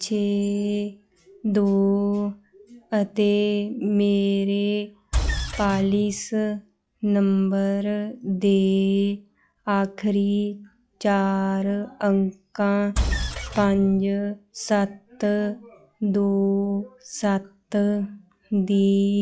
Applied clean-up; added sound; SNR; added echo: classical method log-MMSE.